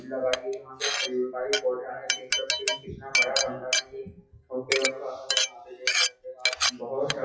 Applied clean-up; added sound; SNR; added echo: classical method WPE with log-MMSE.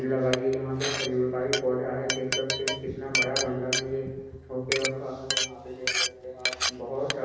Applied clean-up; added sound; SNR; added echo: none; Glass; 2 dB; reverberation time 1.1 s.